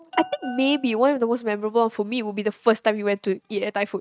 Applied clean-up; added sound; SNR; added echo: neural mask model RNNoise.